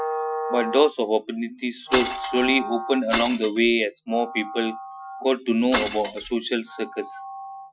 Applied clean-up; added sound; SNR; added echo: classical method Wiener filter.